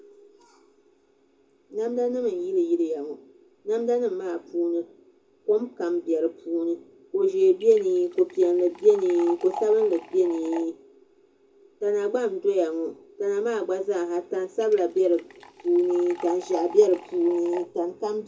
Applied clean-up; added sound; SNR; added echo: none; Liquid; 16 dB; reverberation time 0.2 s.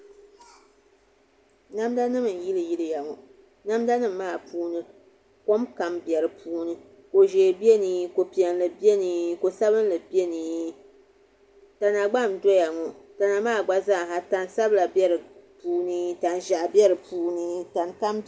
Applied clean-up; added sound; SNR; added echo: none; none; none; none.